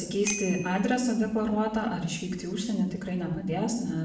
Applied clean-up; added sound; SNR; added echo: none; Bicycle bell; 13 dB; reverberation time 0.6 s.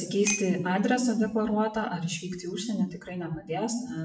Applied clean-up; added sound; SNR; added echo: classical method WPE with log-MMSE.